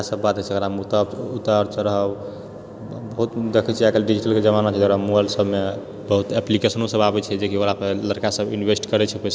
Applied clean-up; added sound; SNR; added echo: none; none; none; none.